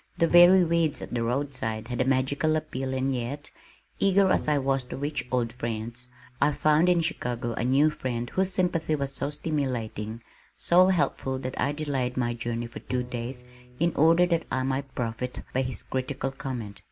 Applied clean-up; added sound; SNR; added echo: none; Bowed string instrument; 18 dB; none.